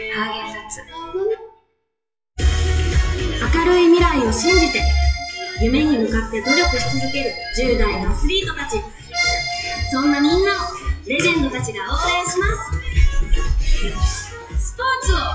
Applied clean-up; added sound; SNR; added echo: classical method WPE with log-MMSE.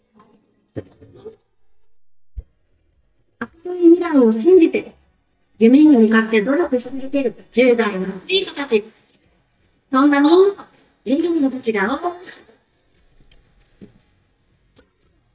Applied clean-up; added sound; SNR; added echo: neural mask model DeepFilterNet 3.